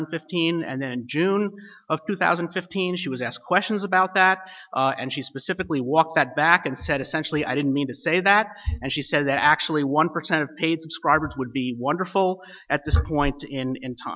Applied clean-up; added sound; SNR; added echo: none; none; none; none.